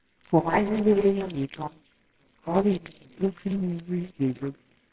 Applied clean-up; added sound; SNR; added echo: neural separator model SepFormer WHAMR!.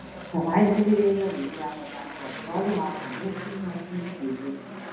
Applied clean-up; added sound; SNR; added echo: none; Aircraft; 12 dB; reverberation time 0.8 s.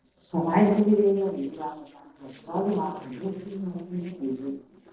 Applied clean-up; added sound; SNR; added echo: neural separator model SepFormer DNS4.